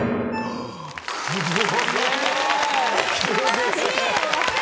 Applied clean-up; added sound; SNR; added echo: none; Ringtone; 16 dB; none.